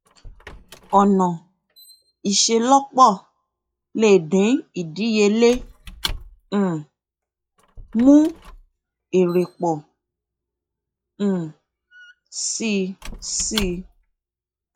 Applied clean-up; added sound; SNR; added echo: classical method log-MMSE.